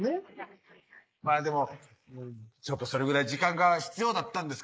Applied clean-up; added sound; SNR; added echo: neural mask model Resemble Enhance denoiser.